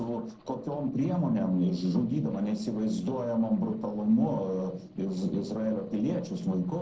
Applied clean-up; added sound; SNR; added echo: neural separator model SepFormer DNS4.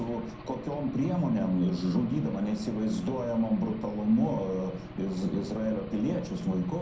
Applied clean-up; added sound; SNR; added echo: none; Engine / Aircraft; 14 dB; reverberation time 0.5 s.